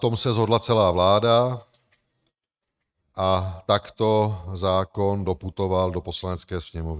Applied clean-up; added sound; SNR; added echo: neural mask model RNNoise.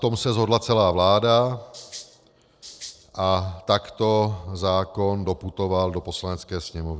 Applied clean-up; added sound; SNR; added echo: neural separator model SepFormer DNS4.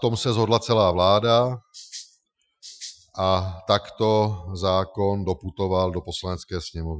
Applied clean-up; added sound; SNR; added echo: classical method Wiener filter.